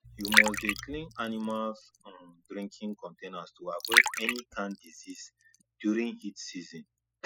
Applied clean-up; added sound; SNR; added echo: classical method spectral subtraction.